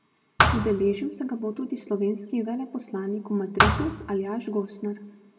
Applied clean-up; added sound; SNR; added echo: none; Thump, thud; -2 dB; reverberation time 1.1 s.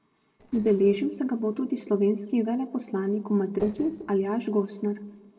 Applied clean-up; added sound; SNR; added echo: neural separator model SepFormer DNS4.